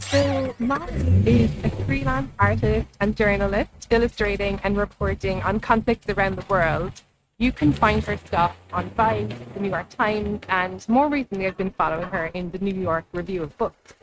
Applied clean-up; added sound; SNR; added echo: neural mask model RNNoise.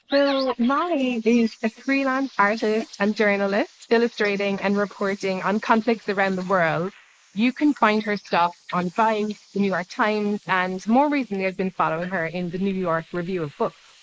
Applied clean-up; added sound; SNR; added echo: neural mask model Resemble Enhance denoiser.